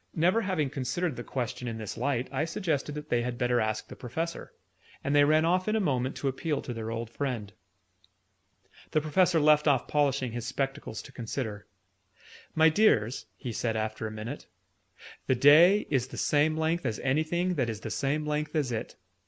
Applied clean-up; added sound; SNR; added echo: none; none; none; none.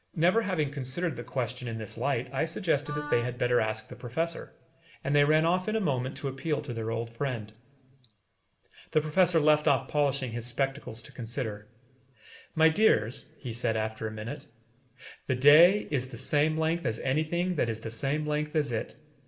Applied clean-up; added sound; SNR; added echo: none; Wind instrument, woodwind instrument; 12 dB; reverberation time 0.5 s.